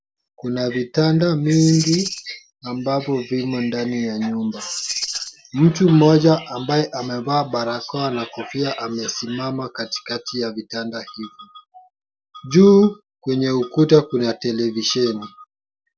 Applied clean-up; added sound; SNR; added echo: none; Rattle (instrument); 9 dB; none.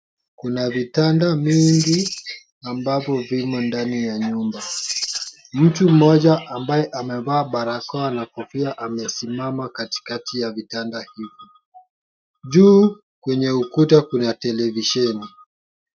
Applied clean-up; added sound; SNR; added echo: neural mask model RNNoise.